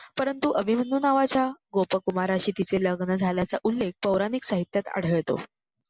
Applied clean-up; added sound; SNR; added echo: none; none; none; none.